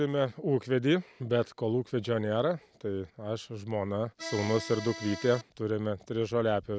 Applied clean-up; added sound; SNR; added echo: none; Accordion; 10 dB; none.